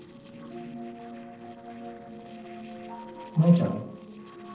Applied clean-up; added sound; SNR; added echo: neural separator model SepFormer DNS4.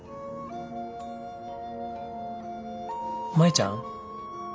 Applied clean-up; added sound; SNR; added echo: none; none; none; none.